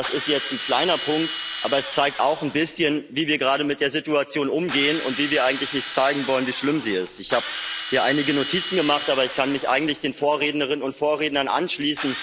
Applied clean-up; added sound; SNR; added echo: none; Drill; 10 dB; none.